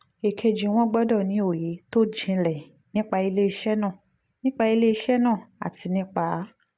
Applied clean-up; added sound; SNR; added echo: none; none; none; none.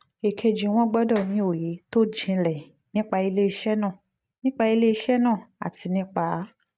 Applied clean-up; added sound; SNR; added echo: neural mask model RNNoise.